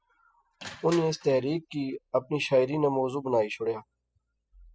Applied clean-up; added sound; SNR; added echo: classical method spectral subtraction.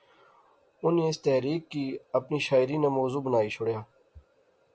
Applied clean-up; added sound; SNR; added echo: none; none; none; none.